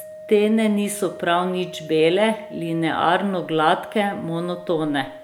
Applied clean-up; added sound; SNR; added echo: none; Organ; 17 dB; none.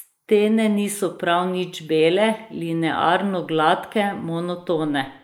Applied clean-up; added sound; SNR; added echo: neural mask model Resemble Enhance denoiser.